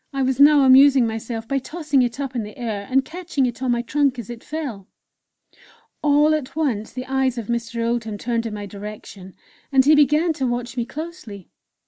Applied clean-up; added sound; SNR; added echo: none; none; none; none.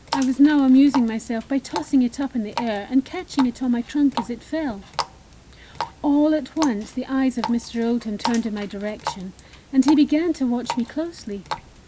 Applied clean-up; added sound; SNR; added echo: none; Water tap, faucet; 13 dB; none.